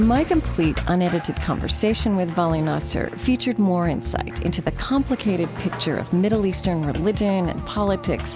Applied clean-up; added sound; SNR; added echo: none; Bowed string instrument; 19 dB; none.